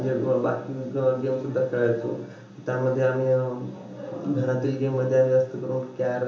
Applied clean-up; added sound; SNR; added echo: none; none; none; reverberation time 1.2 s.